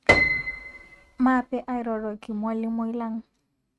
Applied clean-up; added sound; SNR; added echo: neural mask model RNNoise.